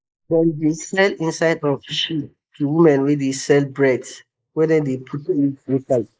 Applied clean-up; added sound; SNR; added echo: neural mask model Resemble Enhance denoiser.